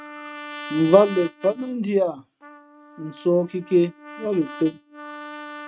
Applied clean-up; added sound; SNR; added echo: neural mask model RNNoise.